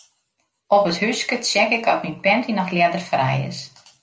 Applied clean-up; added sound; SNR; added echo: none; none; none; none.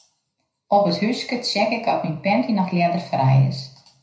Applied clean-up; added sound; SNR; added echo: none; none; none; reverberation time 0.5 s.